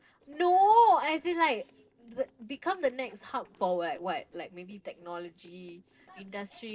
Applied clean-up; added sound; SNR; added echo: neural separator model SepFormer DNS4.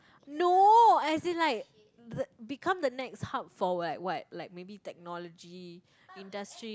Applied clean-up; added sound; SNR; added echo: none; none; none; none.